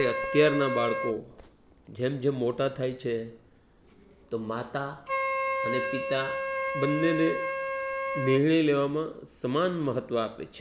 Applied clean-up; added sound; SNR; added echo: none; Wind instrument, woodwind instrument; 5 dB; none.